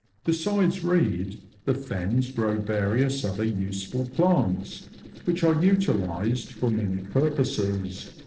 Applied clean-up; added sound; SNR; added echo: neural separator model SepFormer DNS4.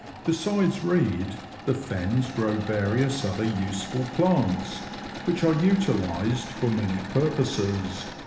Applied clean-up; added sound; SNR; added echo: none; Engine / Mechanisms; 12 dB; reverberation time 1.1 s.